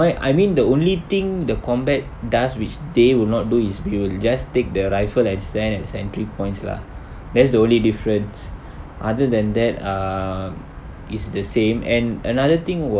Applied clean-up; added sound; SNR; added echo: none; none; none; none.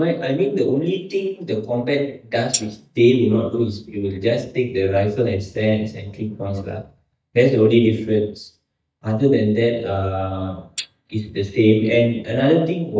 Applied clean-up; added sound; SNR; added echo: neural mask model DeepFilterNet 3.